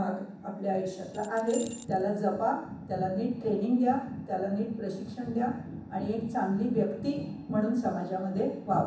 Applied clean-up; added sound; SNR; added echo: none; Keys jangling; 17 dB; reverberation time 0.7 s.